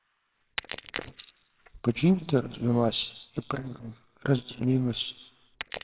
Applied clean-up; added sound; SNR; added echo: neural separator model SepFormer WHAMR!.